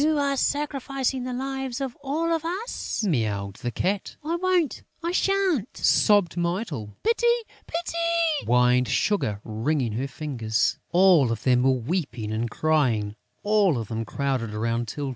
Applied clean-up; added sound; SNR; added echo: none; none; none; none.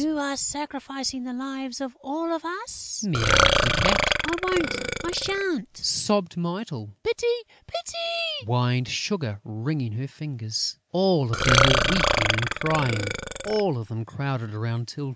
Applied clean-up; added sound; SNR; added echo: none; Burping, eructation; -3 dB; none.